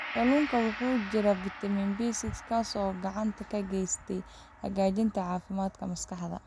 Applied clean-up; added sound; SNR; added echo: none; Gong; 13 dB; none.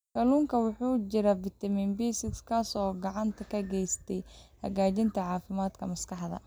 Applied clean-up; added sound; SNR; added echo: none; none; none; none.